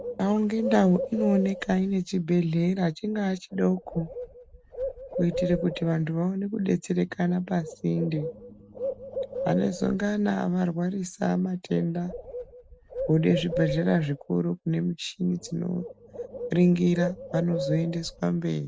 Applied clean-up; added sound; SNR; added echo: none; Bird; 10 dB; none.